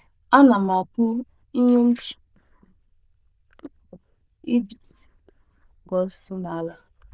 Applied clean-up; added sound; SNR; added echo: neural diffusion model UNIVERSE++.